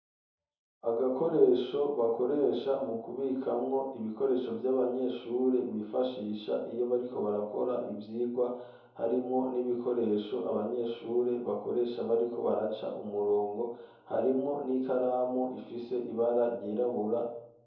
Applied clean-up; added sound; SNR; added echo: none; none; none; reverberation time 2.6 s.